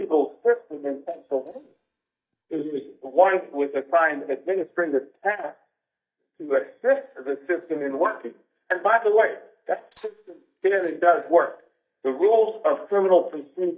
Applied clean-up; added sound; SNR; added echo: neural mask model DeepFilterNet 3.